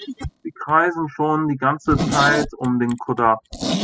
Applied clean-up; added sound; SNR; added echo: classical method spectral subtraction.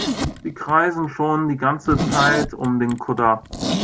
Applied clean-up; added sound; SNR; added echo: none; Zipper (clothing); 6 dB; none.